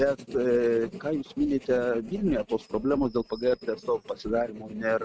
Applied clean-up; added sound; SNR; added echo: neural mask model RNNoise.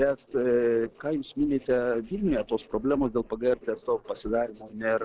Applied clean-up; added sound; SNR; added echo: neural separator model SepFormer DNS4.